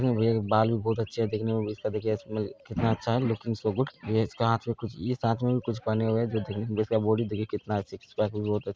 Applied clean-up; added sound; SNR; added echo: none; none; none; none.